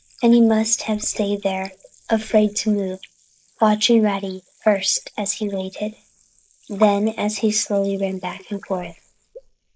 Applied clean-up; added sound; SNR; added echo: neural mask model Resemble Enhance denoiser.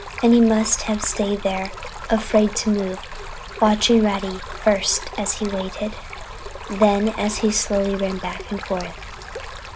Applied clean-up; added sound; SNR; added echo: none; Stream; 11 dB; none.